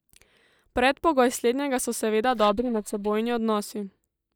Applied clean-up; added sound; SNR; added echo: neural mask model DeepFilterNet 3.